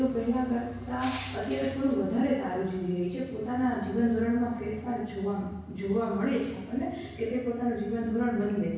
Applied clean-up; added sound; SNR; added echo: none; Crushing; 14 dB; reverberation time 1.1 s.